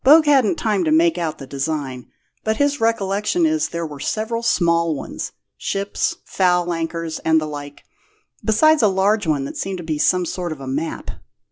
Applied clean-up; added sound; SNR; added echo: none; none; none; none.